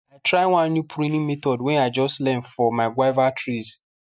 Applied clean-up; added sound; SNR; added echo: neural mask model DeepFilterNet 3.